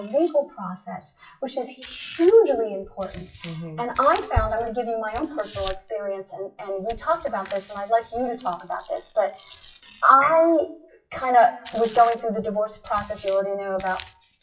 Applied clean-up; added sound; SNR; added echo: classical method WPE with log-MMSE.